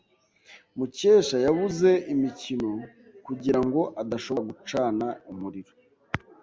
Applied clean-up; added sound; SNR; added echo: none; none; none; none.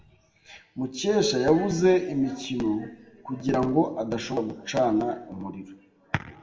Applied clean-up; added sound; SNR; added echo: none; none; none; reverberation time 0.7 s.